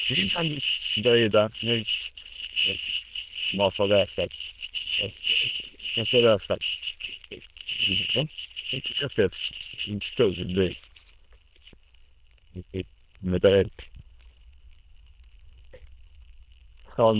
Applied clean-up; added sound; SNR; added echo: neural diffusion model UNIVERSE++.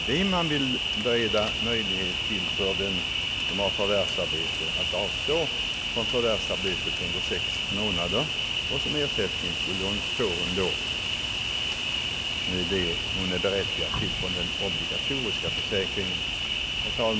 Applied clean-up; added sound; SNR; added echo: none; Cricket; -3 dB; none.